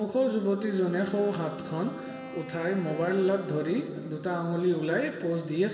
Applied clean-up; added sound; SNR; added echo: none; Wind instrument, woodwind instrument; 15 dB; reverberation time 2.1 s.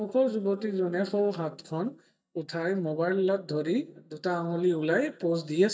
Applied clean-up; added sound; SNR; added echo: neural mask model DeepFilterNet 3.